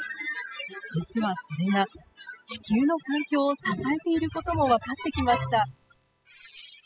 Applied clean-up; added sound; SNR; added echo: classical method spectral subtraction.